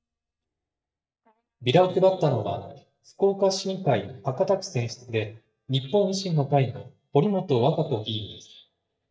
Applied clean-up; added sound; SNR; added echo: neural mask model DeepFilterNet 3.